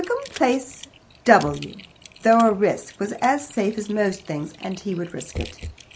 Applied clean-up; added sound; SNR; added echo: none; Typing; 18 dB; none.